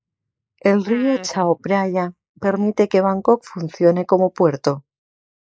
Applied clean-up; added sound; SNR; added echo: neural mask model Resemble Enhance denoiser.